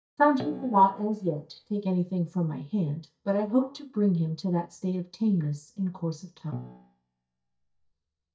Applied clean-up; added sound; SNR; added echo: neural mask model DeepFilterNet 3.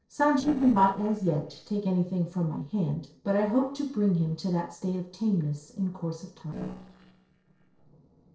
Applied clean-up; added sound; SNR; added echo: neural separator model SepFormer DNS4.